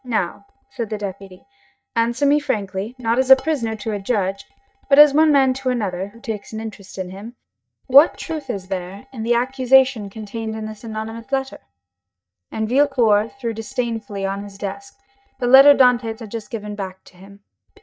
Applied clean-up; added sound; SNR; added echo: neural mask model DeepFilterNet 3.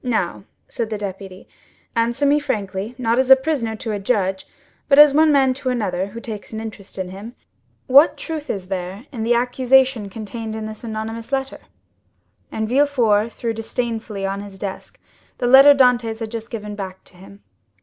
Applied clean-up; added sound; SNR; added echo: none; none; none; none.